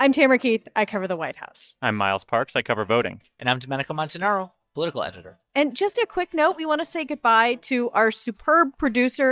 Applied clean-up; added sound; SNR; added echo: neural mask model DeepFilterNet 3.